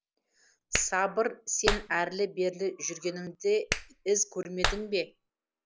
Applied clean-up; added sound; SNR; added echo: none; Clapping; 5 dB; none.